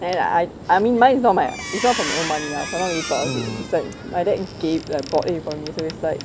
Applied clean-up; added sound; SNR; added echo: none; Squeak; 12 dB; none.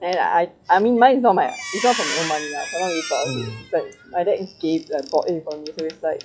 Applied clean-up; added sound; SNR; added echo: classical method log-MMSE.